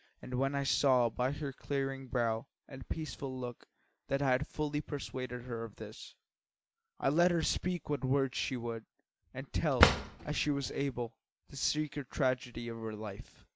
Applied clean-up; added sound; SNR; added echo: none; Drawer open or close; -4 dB; none.